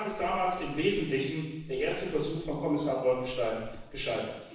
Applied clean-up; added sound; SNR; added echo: neural separator model SepFormer DNS4.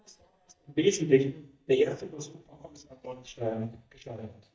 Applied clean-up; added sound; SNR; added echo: neural mask model DeepFilterNet 3.